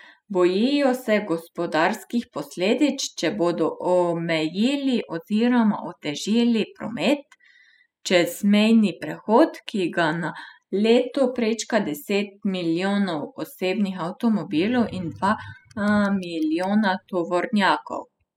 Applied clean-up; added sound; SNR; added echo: classical method spectral subtraction.